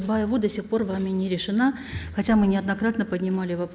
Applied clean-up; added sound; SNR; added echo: none; none; none; none.